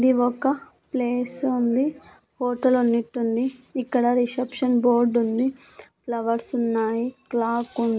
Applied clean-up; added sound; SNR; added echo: none; none; none; none.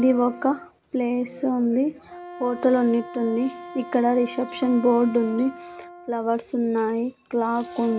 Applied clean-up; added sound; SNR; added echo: none; Wind instrument, woodwind instrument; 17 dB; none.